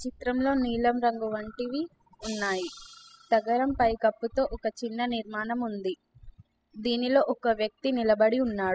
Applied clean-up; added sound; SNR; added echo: classical method spectral subtraction.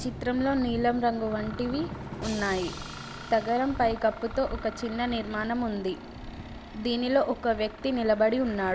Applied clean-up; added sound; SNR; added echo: none; Drum + Mechanisms; 14 dB; none.